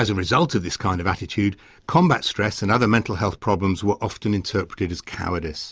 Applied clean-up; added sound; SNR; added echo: none; none; none; none.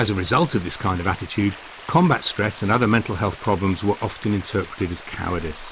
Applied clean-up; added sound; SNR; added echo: none; Stream; 16 dB; none.